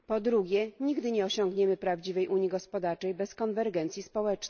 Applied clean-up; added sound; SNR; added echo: none; none; none; none.